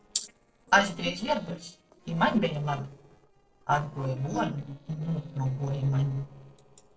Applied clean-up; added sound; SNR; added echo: neural separator model SepFormer DNS4.